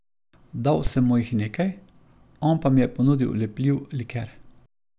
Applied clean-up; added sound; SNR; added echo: none; none; none; none.